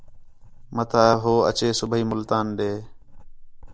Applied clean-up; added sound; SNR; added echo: none; Writing; 18 dB; none.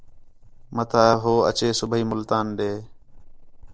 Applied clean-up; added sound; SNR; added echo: neural separator model SepFormer DNS4.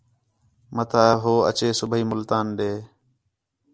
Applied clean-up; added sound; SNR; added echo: none; none; none; none.